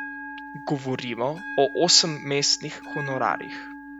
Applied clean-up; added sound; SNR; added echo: none; Bell; 12 dB; none.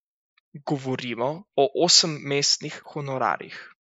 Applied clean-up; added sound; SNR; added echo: neural mask model Resemble Enhance denoiser.